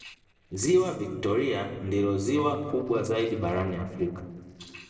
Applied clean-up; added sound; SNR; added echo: neural separator model SepFormer DNS4.